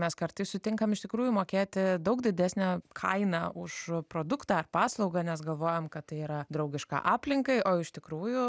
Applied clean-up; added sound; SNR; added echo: none; none; none; none.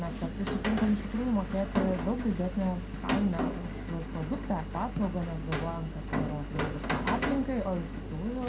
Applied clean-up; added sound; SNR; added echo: none; Rain; 2 dB; reverberation time 0.2 s.